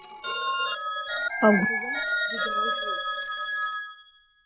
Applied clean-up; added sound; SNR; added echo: classical method log-MMSE.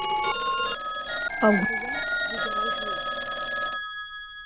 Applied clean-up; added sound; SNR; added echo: none; Telephone; -4 dB; none.